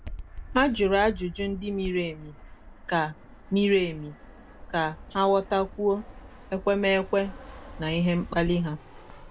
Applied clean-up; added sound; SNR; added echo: none; Fixed-wing aircraft, airplane; 14 dB; none.